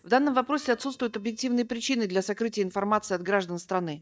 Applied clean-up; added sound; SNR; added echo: neural mask model DeepFilterNet 3.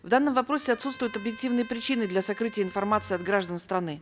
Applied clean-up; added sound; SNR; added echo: none; Trumpet; 20 dB; none.